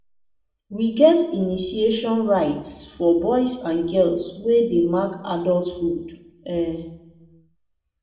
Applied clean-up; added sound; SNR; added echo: none; none; none; reverberation time 0.7 s.